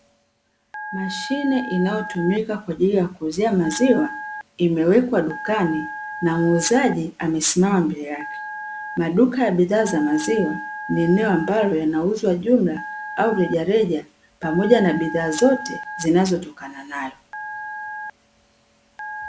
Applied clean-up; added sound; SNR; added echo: none; Telephone; 13 dB; none.